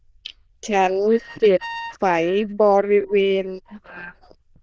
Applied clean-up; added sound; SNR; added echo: neural diffusion model UNIVERSE++.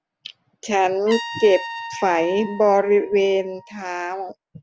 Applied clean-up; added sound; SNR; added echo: none; Trumpet; 15 dB; none.